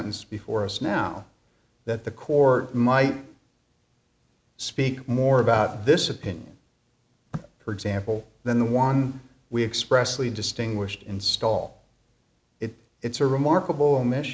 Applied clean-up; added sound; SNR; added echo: none; none; none; none.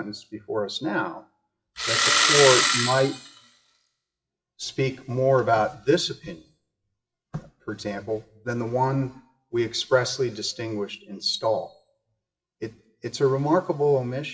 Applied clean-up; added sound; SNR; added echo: classical method WPE with log-MMSE.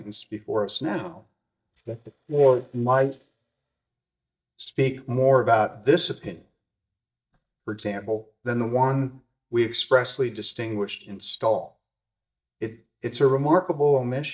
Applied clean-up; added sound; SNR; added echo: neural mask model DeepFilterNet 3.